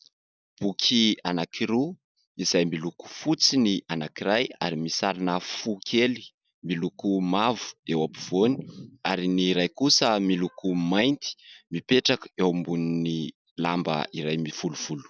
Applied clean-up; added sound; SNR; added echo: none; none; none; none.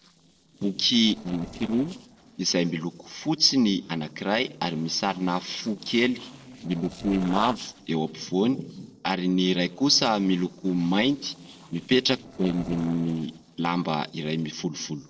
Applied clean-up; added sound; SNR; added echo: neural separator model SepFormer DNS4.